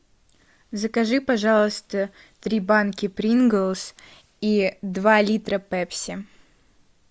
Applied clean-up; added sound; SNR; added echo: none; none; none; none.